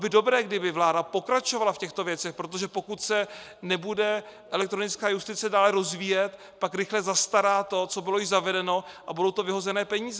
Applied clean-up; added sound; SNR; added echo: none; none; none; none.